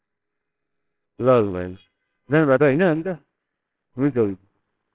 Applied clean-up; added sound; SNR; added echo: neural separator model SepFormer WHAMR!.